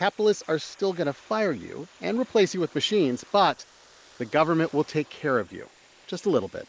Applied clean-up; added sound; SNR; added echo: neural mask model Resemble Enhance denoiser.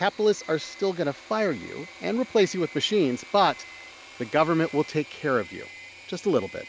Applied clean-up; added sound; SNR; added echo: none; Engine / Mechanisms + Alarm; 18 dB; none.